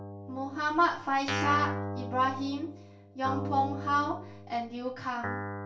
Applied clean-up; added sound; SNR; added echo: none; Guitar; 6 dB; reverberation time 0.3 s.